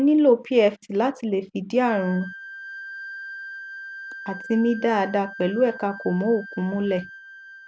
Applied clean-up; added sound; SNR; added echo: none; Wind instrument, woodwind instrument; 16 dB; none.